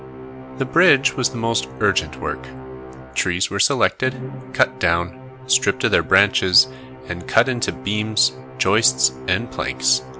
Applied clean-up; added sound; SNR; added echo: none; Musical instrument; 14 dB; none.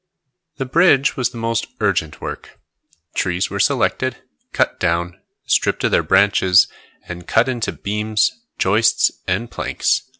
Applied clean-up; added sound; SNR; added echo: none; none; none; none.